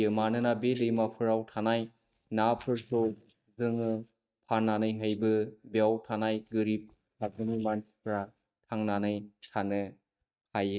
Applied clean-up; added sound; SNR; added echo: neural mask model DeepFilterNet 3.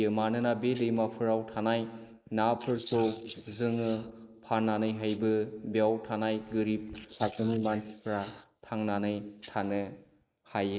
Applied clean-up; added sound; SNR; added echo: neural mask model Resemble Enhance denoiser.